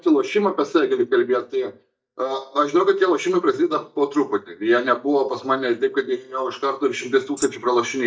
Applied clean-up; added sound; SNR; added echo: neural mask model DeepFilterNet 3.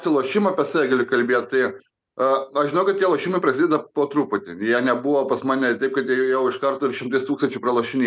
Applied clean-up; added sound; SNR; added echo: none; none; none; none.